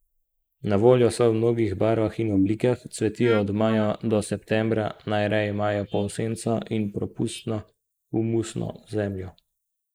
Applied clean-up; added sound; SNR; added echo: neural mask model Resemble Enhance denoiser.